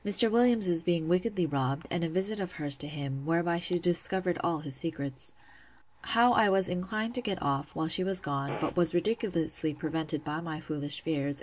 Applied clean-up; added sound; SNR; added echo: none; Fart; 8 dB; none.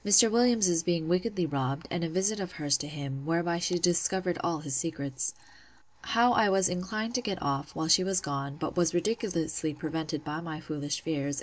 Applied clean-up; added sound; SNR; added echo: none; none; none; none.